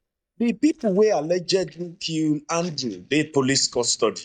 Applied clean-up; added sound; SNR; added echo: neural mask model DeepFilterNet 3.